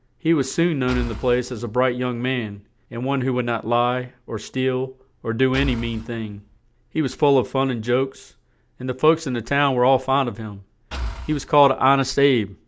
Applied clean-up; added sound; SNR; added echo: none; Engine / Car; 10 dB; none.